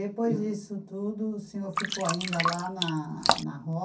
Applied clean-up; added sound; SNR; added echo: none; Drip; -1 dB; reverberation time 0.3 s.